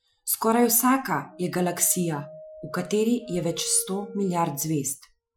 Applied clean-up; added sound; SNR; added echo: classical method Wiener filter.